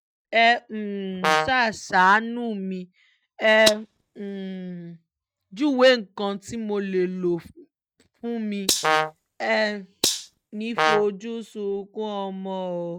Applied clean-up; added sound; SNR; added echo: neural mask model RNNoise.